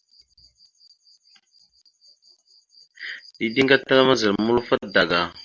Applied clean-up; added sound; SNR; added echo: none; none; none; none.